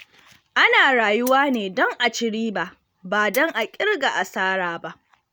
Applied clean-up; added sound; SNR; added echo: none; Mechanisms; 18 dB; none.